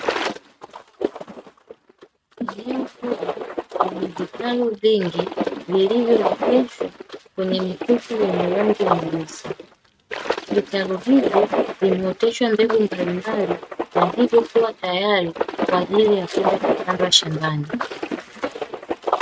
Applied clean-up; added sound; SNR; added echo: neural mask model RNNoise.